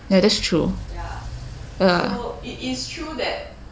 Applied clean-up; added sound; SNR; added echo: none; Engine / Car; 14 dB; none.